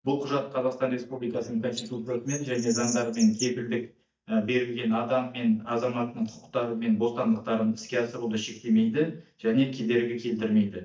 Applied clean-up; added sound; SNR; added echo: neural mask model DeepFilterNet 3.